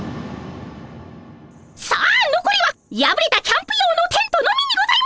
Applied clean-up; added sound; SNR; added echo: none; none; none; none.